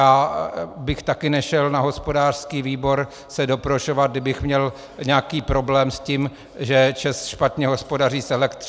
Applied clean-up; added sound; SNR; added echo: none; none; none; none.